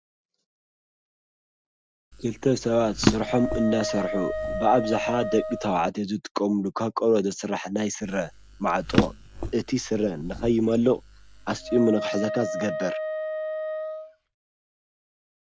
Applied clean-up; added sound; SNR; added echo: none; Wind instrument, woodwind instrument + Drawer open or close; 4 dB; none.